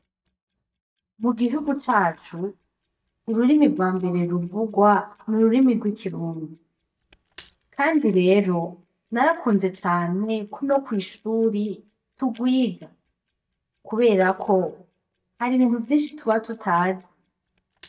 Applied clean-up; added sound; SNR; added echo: neural mask model DeepFilterNet 3.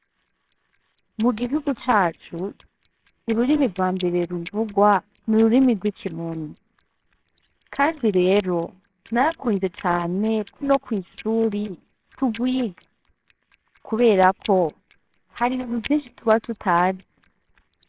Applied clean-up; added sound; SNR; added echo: neural separator model SepFormer WHAMR!.